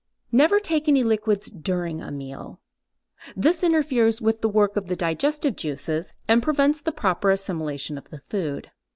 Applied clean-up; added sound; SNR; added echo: none; none; none; none.